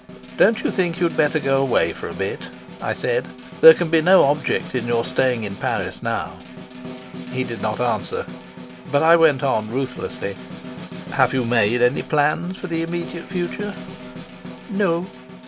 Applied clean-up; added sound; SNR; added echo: none; Snare drum; 14 dB; none.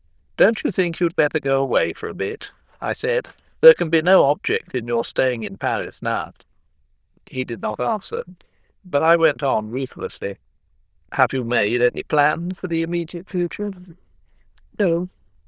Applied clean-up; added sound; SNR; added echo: neural diffusion model UNIVERSE++.